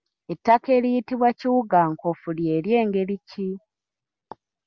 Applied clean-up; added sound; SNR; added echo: none; none; none; none.